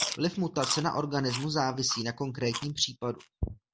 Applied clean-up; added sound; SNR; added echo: none; Chewing, mastication; 9 dB; none.